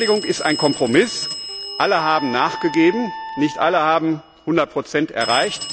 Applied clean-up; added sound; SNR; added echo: none; Wind instrument, woodwind instrument + Telephone; 10 dB; none.